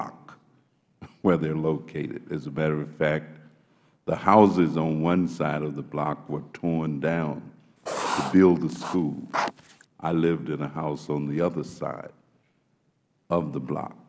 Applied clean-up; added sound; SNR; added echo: none; Writing; 6 dB; none.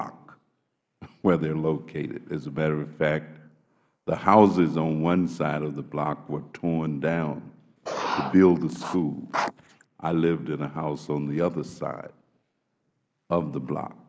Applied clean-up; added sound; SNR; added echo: neural mask model Resemble Enhance denoiser.